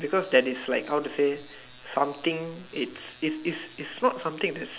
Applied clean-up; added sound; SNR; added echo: none; none; none; none.